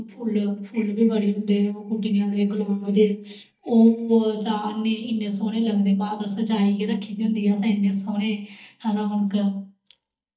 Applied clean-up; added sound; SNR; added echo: neural mask model DeepFilterNet 3.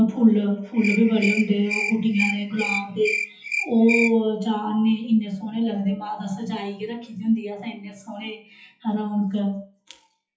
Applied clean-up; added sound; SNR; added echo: classical method WPE with log-MMSE.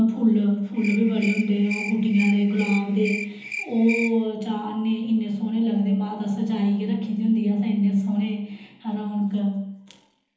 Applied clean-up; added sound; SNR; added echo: none; Cricket; 10 dB; reverberation time 1.3 s.